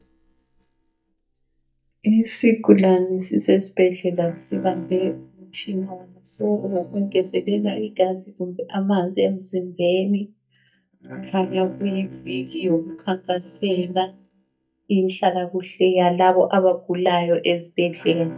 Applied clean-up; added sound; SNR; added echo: neural mask model DeepFilterNet 3.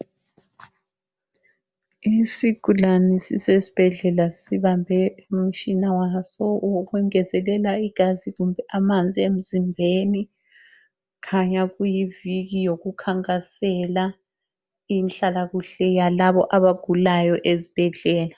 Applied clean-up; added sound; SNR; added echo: none; none; none; none.